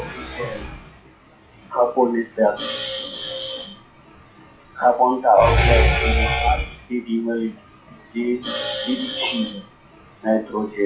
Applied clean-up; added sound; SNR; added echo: classical method WPE with log-MMSE.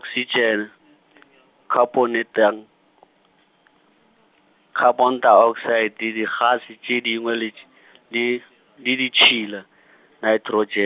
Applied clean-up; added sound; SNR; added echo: none; none; none; none.